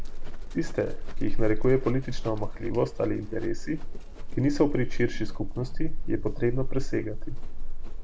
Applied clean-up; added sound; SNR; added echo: none; Livestock, farm animals, working animals; -3 dB; none.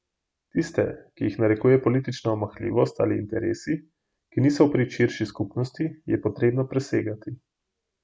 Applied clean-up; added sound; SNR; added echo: none; none; none; none.